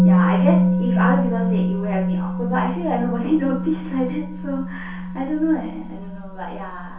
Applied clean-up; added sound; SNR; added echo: none; Musical instrument; -4 dB; reverberation time 0.6 s.